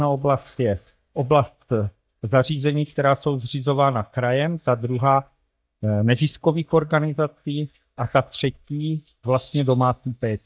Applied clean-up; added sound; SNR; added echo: neural mask model DeepFilterNet 3.